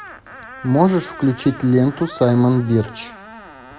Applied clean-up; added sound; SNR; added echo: none; Screech; 18 dB; none.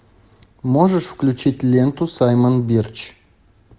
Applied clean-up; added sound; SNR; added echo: none; none; none; none.